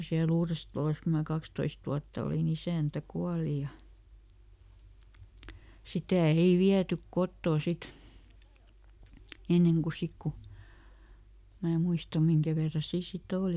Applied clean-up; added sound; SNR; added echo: none; none; none; none.